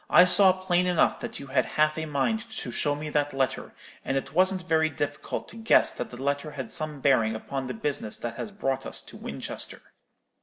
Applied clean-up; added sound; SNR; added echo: none; none; none; none.